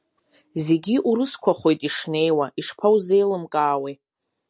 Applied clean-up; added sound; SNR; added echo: none; none; none; none.